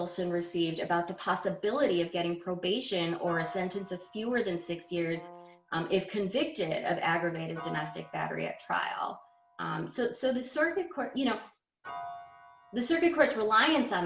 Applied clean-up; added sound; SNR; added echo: none; Piano + Brass instrument; 19 dB; none.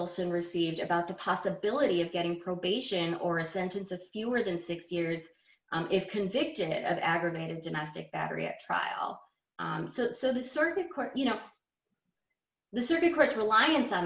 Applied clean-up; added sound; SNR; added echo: none; none; none; none.